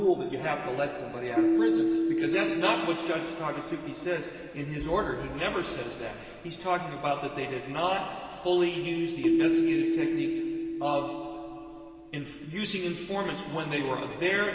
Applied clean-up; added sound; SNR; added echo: none; Keyboard (musical); 1 dB; reverberation time 2.7 s.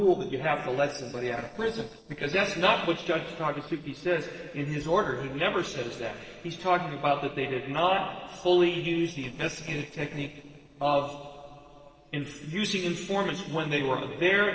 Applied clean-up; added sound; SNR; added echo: neural separator model SepFormer DNS4.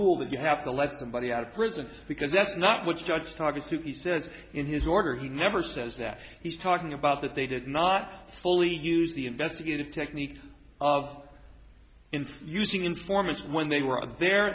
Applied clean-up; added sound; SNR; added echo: none; none; none; none.